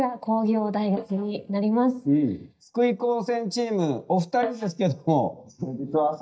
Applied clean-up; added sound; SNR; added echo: neural mask model DeepFilterNet 3.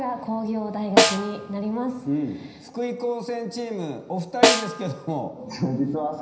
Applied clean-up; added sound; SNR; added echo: none; Snare drum; -4 dB; reverberation time 0.9 s.